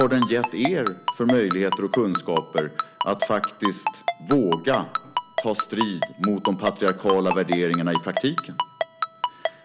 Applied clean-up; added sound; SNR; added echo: none; Ringtone; 4 dB; none.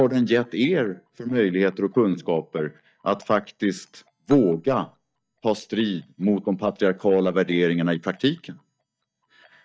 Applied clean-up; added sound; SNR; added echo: neural mask model DeepFilterNet 3.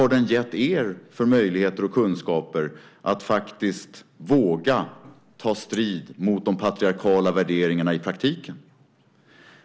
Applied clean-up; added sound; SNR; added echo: none; none; none; none.